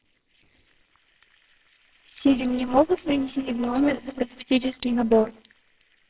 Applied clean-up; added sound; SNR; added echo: neural separator model SepFormer WHAMR!.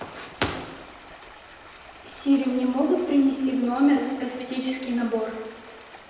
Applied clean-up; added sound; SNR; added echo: none; Stream; 19 dB; reverberation time 0.9 s.